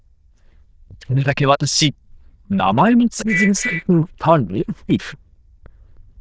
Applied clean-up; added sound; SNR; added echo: neural diffusion model UNIVERSE++.